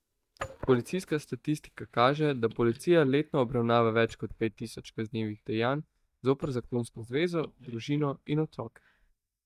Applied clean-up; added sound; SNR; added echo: neural mask model DeepFilterNet 3.